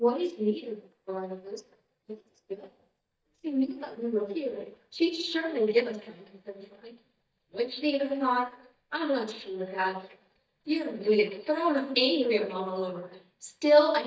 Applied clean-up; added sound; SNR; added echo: neural mask model DeepFilterNet 3.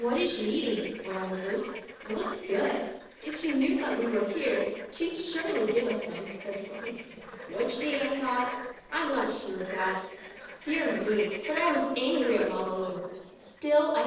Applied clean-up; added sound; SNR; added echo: neural separator model SepFormer DNS4.